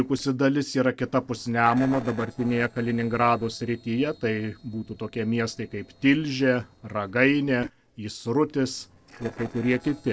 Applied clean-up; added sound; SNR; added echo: neural separator model SepFormer DNS4.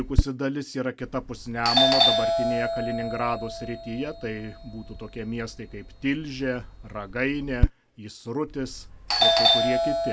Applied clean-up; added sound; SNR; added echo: none; Doorbell; -4 dB; none.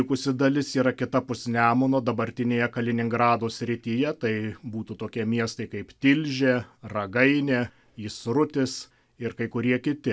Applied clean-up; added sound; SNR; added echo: none; none; none; none.